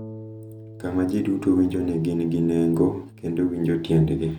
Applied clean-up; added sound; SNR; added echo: none; Harp; 19 dB; none.